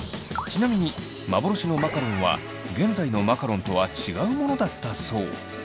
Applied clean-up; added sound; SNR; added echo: none; none; none; none.